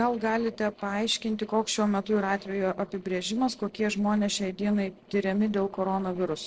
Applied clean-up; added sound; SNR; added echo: neural separator model SepFormer DNS4.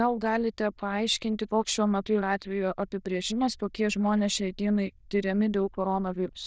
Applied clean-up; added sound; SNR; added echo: neural diffusion model UNIVERSE++.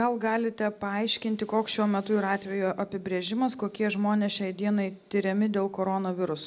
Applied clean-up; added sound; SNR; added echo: none; none; none; none.